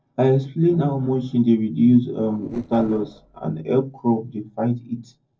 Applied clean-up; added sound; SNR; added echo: neural separator model SepFormer DNS4.